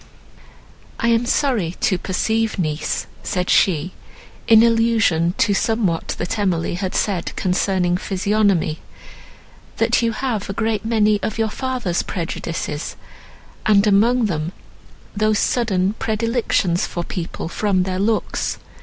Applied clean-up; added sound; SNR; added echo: none; none; none; none.